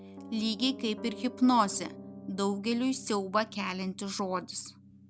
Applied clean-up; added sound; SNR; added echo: none; Piano; 15 dB; none.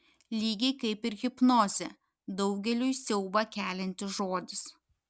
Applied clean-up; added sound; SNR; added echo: none; none; none; none.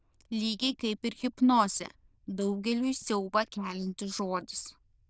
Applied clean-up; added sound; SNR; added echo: neural diffusion model UNIVERSE++.